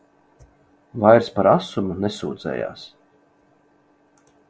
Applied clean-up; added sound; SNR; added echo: none; none; none; none.